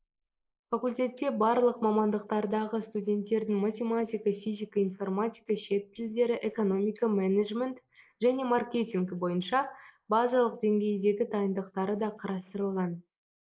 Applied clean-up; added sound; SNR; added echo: neural mask model Resemble Enhance denoiser.